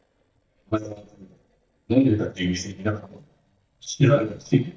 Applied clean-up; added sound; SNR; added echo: neural mask model DeepFilterNet 3.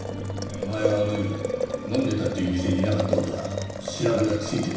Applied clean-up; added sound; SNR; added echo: none; Boiling; 5 dB; reverberation time 0.9 s.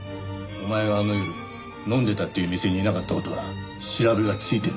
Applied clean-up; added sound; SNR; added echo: none; none; none; none.